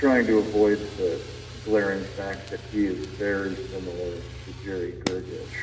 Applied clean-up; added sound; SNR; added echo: none; Fire; 16 dB; reverberation time 2.9 s.